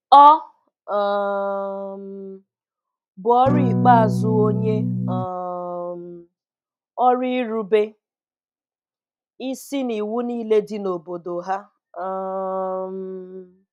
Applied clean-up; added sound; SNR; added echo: none; Electric guitar / Strum; -1 dB; none.